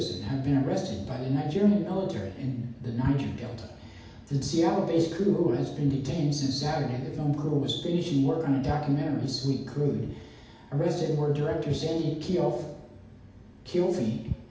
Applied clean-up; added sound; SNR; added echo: none; Walk, footsteps; 16 dB; reverberation time 0.8 s.